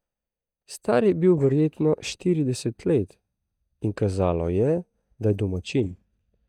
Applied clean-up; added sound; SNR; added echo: neural mask model DeepFilterNet 3.